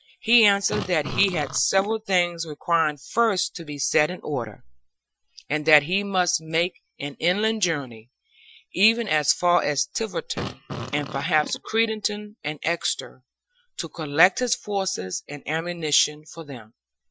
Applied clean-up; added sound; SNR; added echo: classical method Wiener filter.